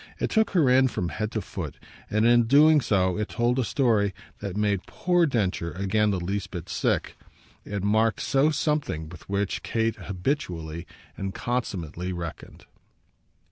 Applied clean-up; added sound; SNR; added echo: none; none; none; none.